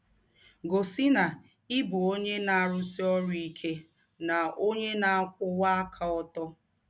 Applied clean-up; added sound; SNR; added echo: none; Chime; 14 dB; none.